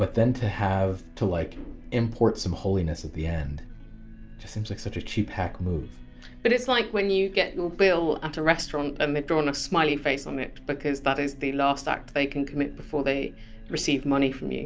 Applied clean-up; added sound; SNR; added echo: none; none; none; none.